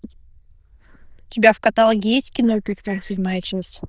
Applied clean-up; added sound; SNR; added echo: neural diffusion model UNIVERSE++.